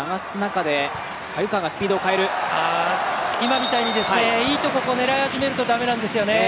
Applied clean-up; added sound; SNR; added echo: none; none; none; none.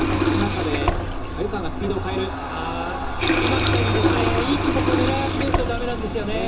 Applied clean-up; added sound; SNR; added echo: none; Water tap, faucet; -4 dB; reverberation time 0.2 s.